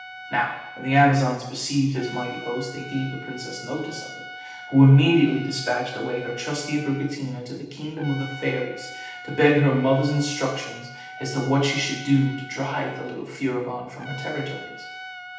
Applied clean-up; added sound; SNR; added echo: none; Trumpet; 16 dB; reverberation time 0.8 s.